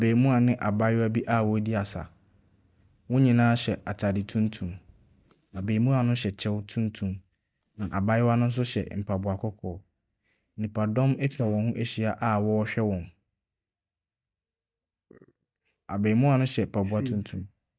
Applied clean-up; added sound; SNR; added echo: neural mask model DeepFilterNet 3.